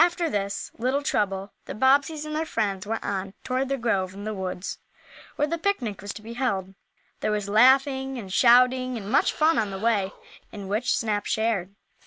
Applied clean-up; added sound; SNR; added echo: none; Animal; 18 dB; none.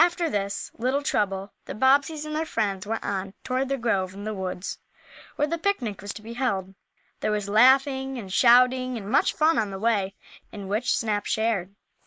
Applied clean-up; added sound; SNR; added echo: neural mask model Resemble Enhance denoiser.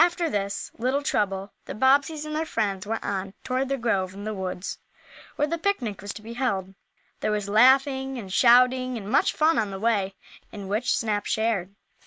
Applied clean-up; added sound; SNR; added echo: none; none; none; none.